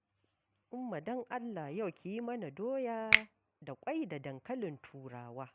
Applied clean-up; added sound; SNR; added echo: none; Finger snapping; -4 dB; none.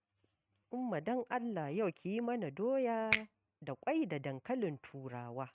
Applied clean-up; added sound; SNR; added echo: neural mask model RNNoise.